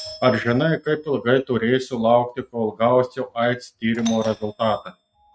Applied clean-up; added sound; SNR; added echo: neural mask model RNNoise.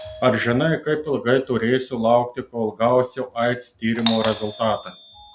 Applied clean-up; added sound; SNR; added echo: none; Doorbell; 12 dB; none.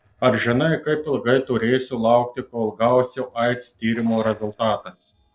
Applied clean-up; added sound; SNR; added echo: neural separator model SepFormer DNS4.